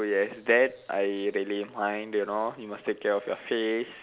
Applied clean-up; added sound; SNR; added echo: none; none; none; none.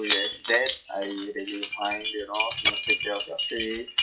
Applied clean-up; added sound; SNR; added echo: classical method WPE with log-MMSE.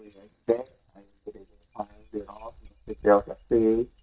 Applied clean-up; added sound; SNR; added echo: neural mask model DeepFilterNet 3.